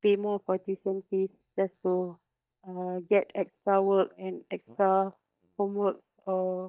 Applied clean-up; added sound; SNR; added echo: neural mask model DeepFilterNet 3.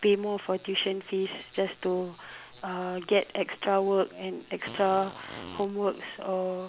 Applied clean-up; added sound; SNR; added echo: none; Fart; 14 dB; none.